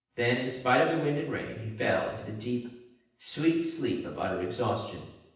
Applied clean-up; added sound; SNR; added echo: none; none; none; reverberation time 0.9 s.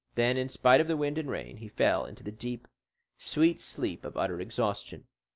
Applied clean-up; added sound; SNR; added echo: none; none; none; none.